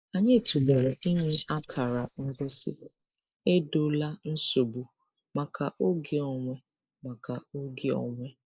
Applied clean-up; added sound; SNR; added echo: neural mask model Resemble Enhance denoiser.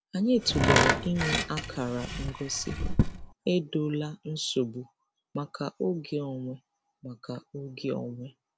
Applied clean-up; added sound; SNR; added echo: none; Tools; -4 dB; none.